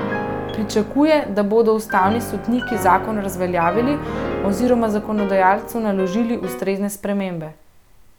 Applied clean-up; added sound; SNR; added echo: none; Piano; 9 dB; none.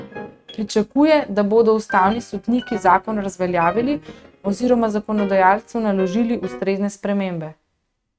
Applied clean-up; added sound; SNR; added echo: neural mask model RNNoise.